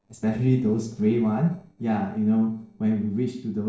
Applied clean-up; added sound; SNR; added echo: neural separator model SepFormer DNS4.